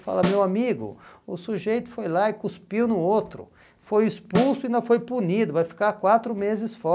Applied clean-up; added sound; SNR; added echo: none; Snare drum; 10 dB; none.